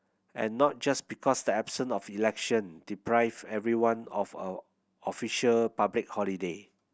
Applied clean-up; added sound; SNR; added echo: none; none; none; none.